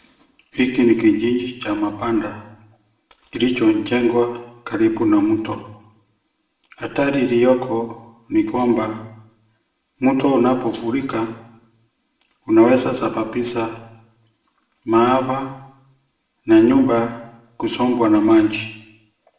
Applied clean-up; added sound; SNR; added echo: none; none; none; reverberation time 0.8 s.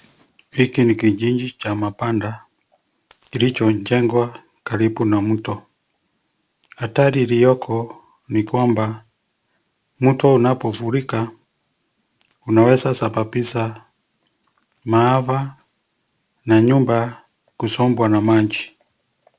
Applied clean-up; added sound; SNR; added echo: none; none; none; none.